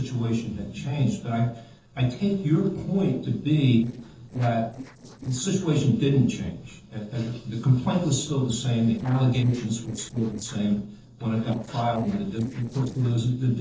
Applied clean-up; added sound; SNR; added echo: neural separator model SepFormer DNS4.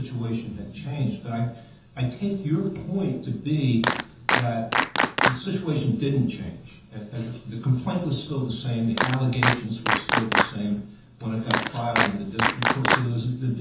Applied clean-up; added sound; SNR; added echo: none; Clapping; -2 dB; reverberation time 0.6 s.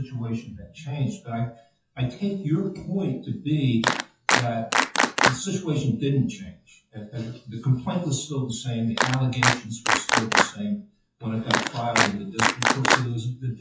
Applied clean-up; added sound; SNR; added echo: classical method WPE with log-MMSE.